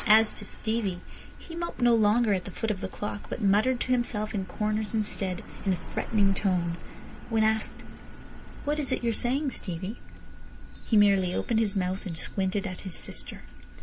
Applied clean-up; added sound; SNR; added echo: none; Truck; 18 dB; none.